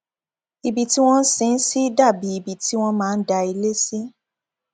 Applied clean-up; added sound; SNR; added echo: none; none; none; none.